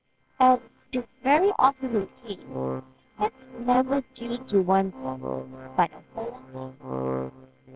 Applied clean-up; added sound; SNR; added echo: neural separator model SepFormer WHAMR!.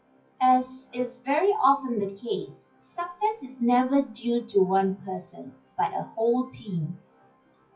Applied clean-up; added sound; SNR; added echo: classical method WPE with log-MMSE.